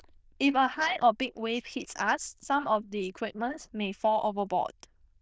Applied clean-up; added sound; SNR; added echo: neural diffusion model UNIVERSE++.